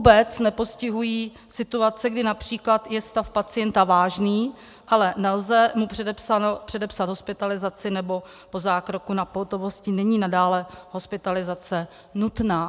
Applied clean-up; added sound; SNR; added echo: none; none; none; none.